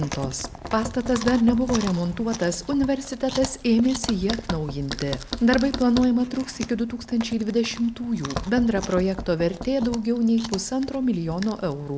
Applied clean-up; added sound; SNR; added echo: none; Chewing, mastication + Knock; 11 dB; none.